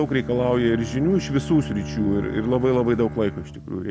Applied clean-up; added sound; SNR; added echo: none; Bowed string instrument; 10 dB; none.